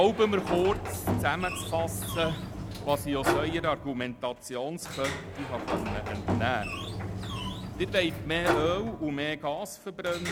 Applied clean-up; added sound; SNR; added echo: none; Sliding door; 3 dB; none.